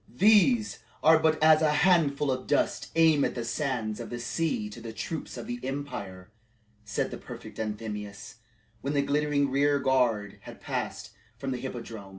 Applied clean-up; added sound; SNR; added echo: none; none; none; none.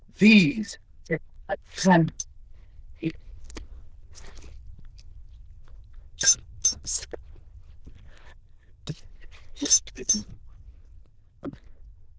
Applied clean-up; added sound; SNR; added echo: neural diffusion model UNIVERSE++.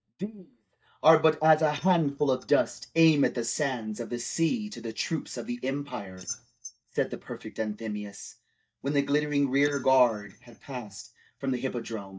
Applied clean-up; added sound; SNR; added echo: neural mask model DeepFilterNet 3.